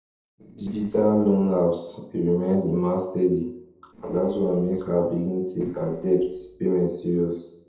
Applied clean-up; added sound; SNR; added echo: neural separator model SepFormer DNS4.